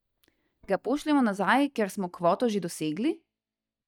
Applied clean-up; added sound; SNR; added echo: neural mask model DeepFilterNet 3.